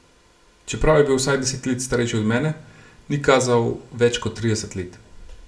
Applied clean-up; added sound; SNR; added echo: none; none; none; reverberation time 0.3 s.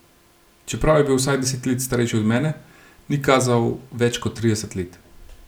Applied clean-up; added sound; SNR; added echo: none; none; none; none.